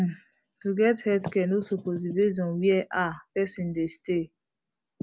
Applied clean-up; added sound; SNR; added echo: none; none; none; none.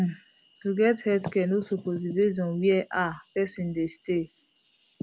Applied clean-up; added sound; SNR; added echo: none; Cricket / Frog; 19 dB; none.